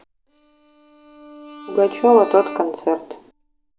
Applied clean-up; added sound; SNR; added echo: none; Bowed string instrument; 16 dB; none.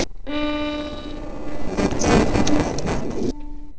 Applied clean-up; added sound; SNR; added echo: neural separator model SepFormer DNS4.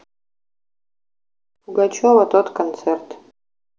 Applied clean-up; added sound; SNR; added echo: none; none; none; none.